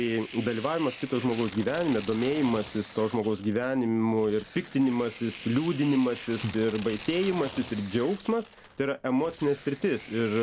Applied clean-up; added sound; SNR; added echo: none; Tearing; 14 dB; none.